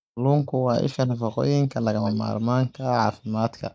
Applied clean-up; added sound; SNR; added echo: neural mask model Resemble Enhance denoiser.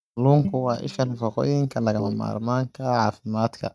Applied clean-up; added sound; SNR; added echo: neural mask model DeepFilterNet 3.